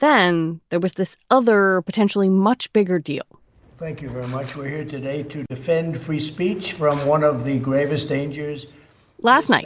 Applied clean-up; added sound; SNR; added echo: none; none; none; none.